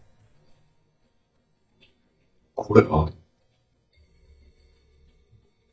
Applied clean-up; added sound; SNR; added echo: neural mask model DeepFilterNet 3.